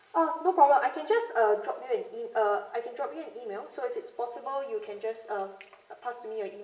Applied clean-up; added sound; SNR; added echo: none; none; none; reverberation time 0.8 s.